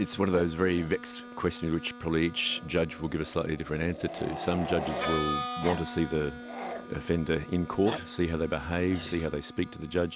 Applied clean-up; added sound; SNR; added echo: none; Harmonica + Growling; 9 dB; none.